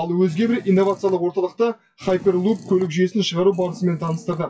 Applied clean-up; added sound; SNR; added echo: classical method WPE with log-MMSE.